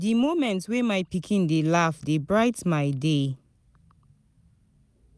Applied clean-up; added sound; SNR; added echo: none; none; none; none.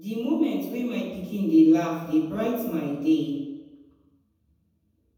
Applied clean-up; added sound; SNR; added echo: none; none; none; reverberation time 1.1 s.